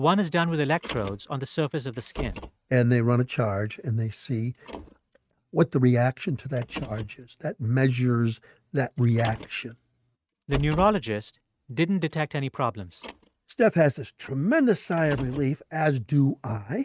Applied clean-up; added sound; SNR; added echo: neural mask model RNNoise.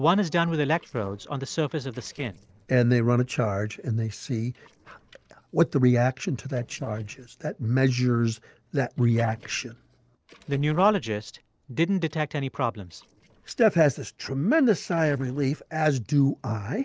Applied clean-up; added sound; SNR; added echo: neural separator model SepFormer DNS4.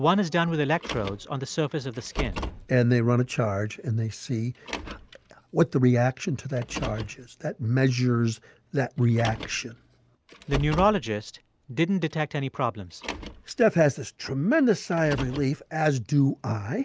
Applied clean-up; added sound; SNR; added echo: none; Car; 14 dB; none.